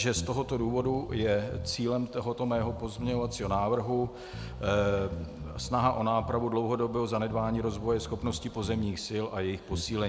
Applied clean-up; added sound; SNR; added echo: none; Bass guitar; 11 dB; none.